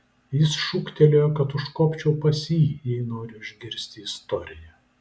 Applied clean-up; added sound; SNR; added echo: none; none; none; none.